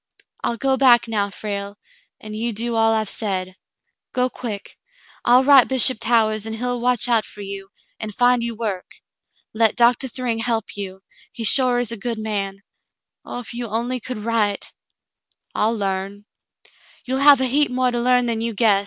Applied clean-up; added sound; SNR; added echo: none; none; none; none.